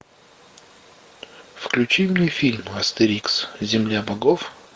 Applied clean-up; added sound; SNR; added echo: none; none; none; none.